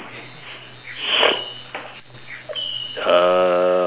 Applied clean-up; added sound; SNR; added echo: none; Bird; 11 dB; none.